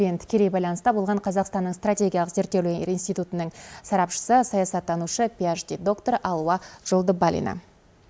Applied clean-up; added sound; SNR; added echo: none; none; none; none.